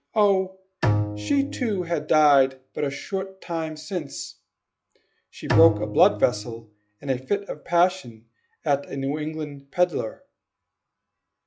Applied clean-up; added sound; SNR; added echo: classical method log-MMSE.